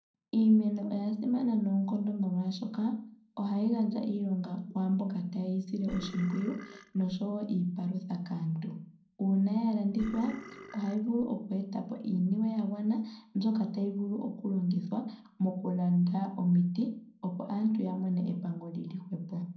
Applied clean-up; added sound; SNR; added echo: none; Burping, eructation; 17 dB; reverberation time 0.6 s.